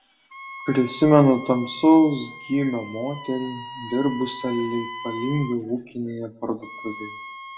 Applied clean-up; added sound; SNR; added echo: none; Wind instrument, woodwind instrument; 15 dB; reverberation time 0.3 s.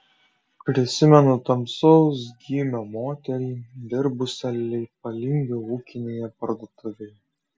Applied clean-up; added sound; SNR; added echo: none; none; none; none.